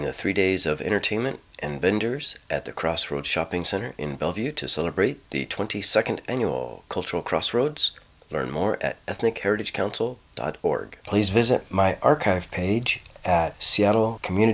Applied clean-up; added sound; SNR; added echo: none; none; none; none.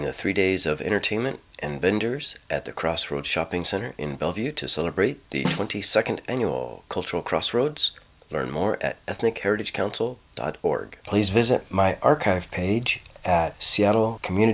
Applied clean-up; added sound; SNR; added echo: none; Snare drum; 8 dB; none.